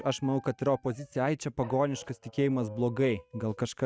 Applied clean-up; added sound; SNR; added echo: neural mask model RNNoise.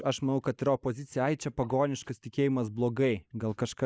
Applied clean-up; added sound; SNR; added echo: neural mask model Resemble Enhance denoiser.